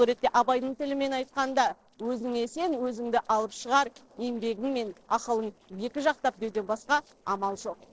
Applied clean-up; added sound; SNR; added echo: neural separator model SepFormer DNS4.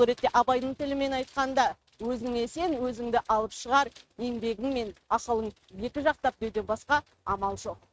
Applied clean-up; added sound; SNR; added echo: neural mask model RNNoise.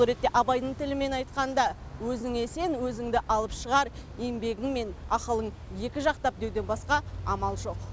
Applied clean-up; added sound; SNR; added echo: none; none; none; none.